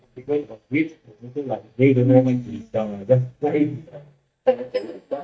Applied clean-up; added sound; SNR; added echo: neural mask model DeepFilterNet 3.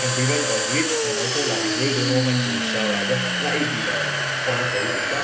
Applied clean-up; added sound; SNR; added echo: none; Domestic sounds, home sounds; -2 dB; reverberation time 0.8 s.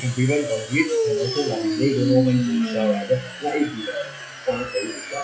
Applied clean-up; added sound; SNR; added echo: classical method WPE with log-MMSE.